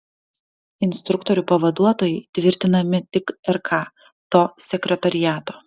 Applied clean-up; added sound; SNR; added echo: none; none; none; none.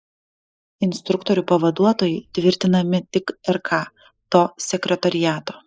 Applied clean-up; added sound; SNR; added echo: neural mask model Resemble Enhance denoiser.